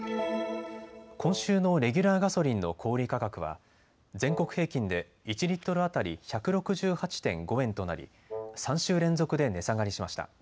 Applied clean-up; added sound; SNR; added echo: none; Wind instrument, woodwind instrument; 11 dB; none.